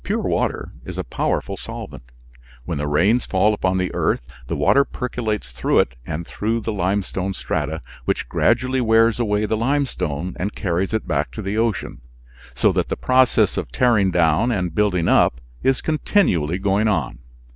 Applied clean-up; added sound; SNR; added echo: none; none; none; none.